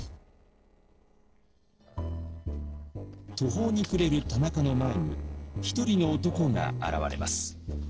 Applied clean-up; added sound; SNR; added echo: neural separator model SepFormer DNS4.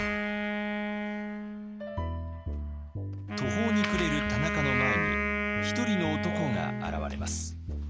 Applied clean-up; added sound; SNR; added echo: none; Wind instrument, woodwind instrument; -1 dB; none.